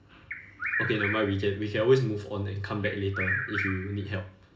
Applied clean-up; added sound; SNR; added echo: none; Bird vocalization, bird call, bird song; 6 dB; reverberation time 1.4 s.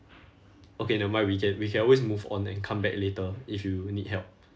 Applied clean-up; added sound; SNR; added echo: none; none; none; none.